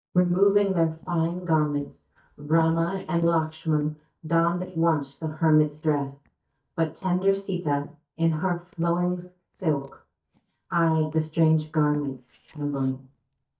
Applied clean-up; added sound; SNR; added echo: neural mask model DeepFilterNet 3.